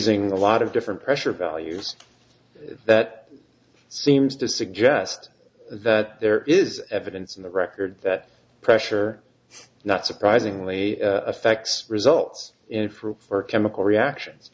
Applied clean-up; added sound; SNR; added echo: none; none; none; none.